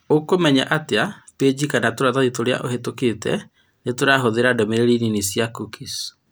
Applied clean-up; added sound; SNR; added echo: none; none; none; none.